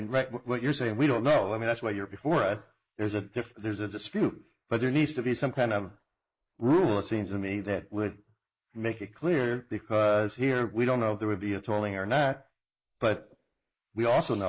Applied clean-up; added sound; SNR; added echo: neural mask model Resemble Enhance denoiser.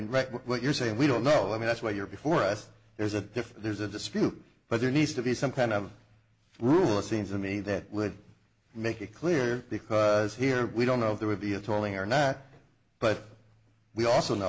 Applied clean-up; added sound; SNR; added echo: none; none; none; none.